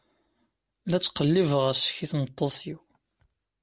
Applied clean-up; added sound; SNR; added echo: none; none; none; none.